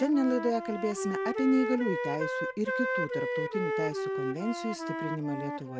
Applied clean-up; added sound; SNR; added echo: none; Wind instrument, woodwind instrument; 2 dB; none.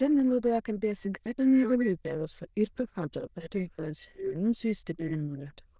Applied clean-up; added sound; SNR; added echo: neural diffusion model UNIVERSE++.